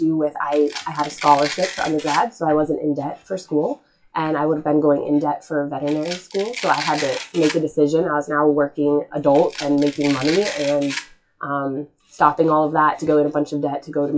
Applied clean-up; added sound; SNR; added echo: classical method WPE with log-MMSE.